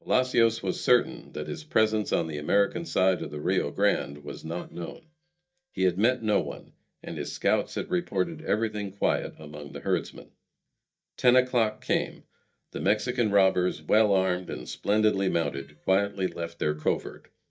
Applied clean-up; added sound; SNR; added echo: neural mask model DeepFilterNet 3.